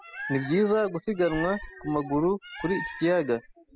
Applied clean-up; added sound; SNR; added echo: classical method spectral subtraction.